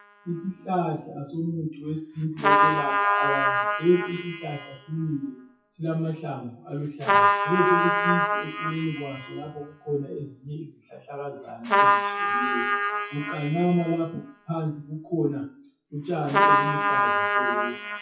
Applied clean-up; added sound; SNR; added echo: classical method WPE with log-MMSE.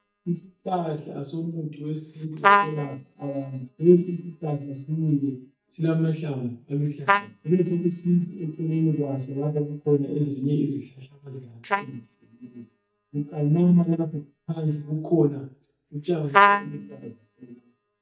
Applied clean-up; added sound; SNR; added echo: neural mask model DeepFilterNet 3.